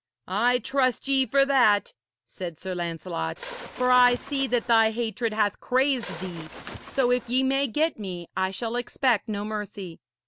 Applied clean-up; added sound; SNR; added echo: none; Bird; 13 dB; none.